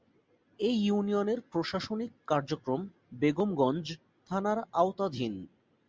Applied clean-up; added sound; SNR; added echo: none; none; none; none.